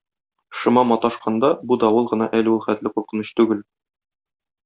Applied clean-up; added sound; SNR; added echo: none; none; none; none.